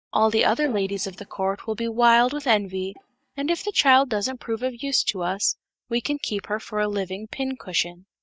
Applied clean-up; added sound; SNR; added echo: neural mask model DeepFilterNet 3.